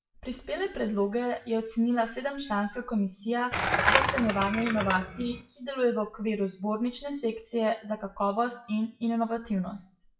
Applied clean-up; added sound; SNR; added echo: classical method WPE with log-MMSE.